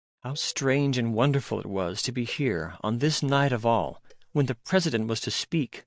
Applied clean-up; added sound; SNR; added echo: neural mask model DeepFilterNet 3.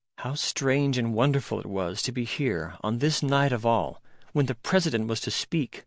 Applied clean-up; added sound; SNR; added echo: none; none; none; none.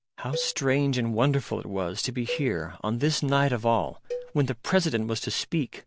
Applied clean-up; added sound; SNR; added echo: none; Cowbell; 15 dB; none.